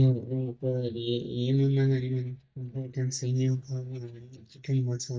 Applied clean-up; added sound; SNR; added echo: neural mask model DeepFilterNet 3.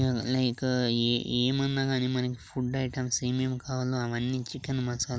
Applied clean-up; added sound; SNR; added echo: none; none; none; none.